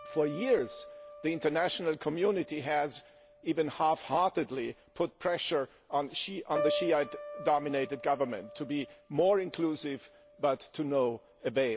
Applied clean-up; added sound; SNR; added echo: none; Piano; 12 dB; none.